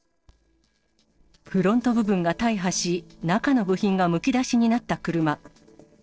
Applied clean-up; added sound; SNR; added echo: neural separator model SepFormer DNS4.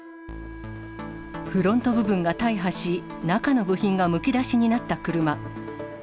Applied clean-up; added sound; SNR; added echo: none; Wind instrument, woodwind instrument; 17 dB; none.